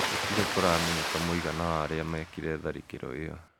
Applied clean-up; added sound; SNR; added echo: none; Water; 3 dB; none.